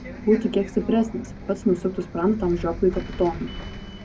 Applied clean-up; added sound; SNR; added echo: none; Bus; 12 dB; reverberation time 0.3 s.